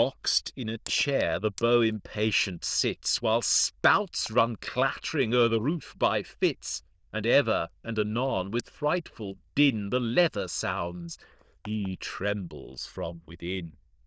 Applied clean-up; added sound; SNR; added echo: neural diffusion model UNIVERSE++.